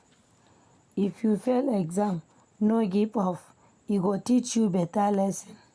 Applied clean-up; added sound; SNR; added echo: none; none; none; none.